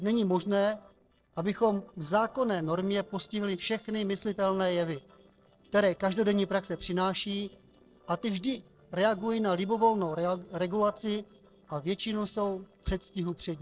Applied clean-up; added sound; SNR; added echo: neural separator model SepFormer DNS4.